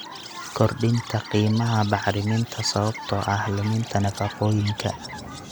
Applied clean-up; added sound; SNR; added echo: none; Chirp, tweet; 14 dB; none.